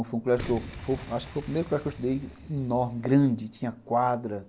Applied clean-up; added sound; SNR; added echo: none; Boom; 16 dB; none.